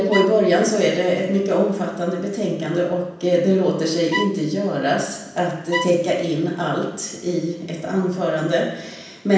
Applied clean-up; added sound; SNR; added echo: none; Bowed string instrument; 10 dB; reverberation time 0.9 s.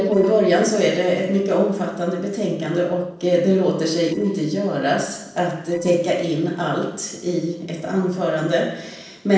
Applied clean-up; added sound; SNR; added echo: neural separator model SepFormer DNS4.